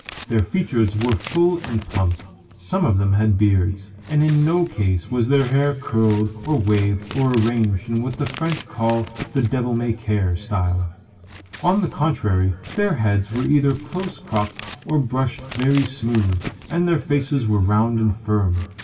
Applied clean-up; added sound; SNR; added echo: none; Scissors; 19 dB; reverberation time 2.5 s.